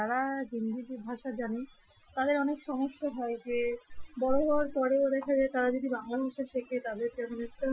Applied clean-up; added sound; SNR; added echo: classical method Wiener filter.